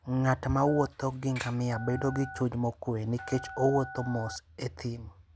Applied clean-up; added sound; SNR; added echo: none; Telephone; 15 dB; none.